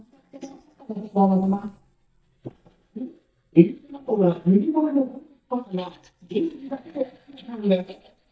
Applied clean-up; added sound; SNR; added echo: neural mask model DeepFilterNet 3.